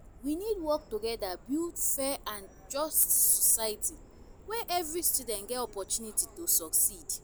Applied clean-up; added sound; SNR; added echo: none; Subway, metro, underground; 20 dB; none.